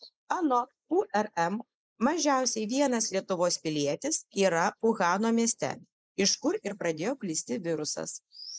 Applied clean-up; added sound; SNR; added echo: neural mask model Resemble Enhance denoiser.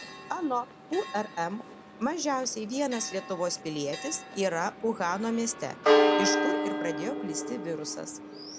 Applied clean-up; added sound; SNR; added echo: none; Church bell; -1 dB; none.